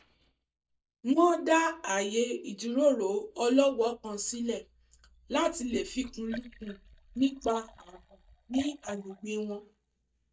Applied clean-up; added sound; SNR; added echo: neural mask model DeepFilterNet 3.